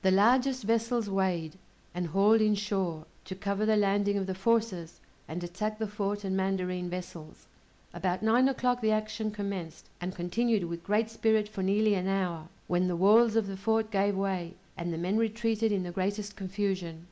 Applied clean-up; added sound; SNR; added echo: none; none; none; none.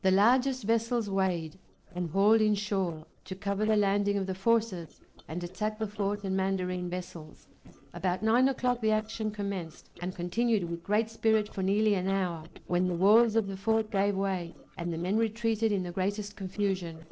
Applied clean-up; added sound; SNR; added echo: neural separator model SepFormer DNS4.